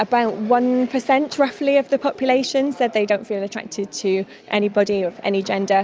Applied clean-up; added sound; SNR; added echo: none; none; none; none.